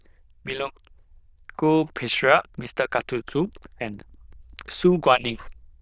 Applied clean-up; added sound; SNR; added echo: neural diffusion model UNIVERSE++.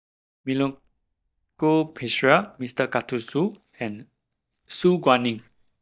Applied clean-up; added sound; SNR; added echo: neural mask model DeepFilterNet 3.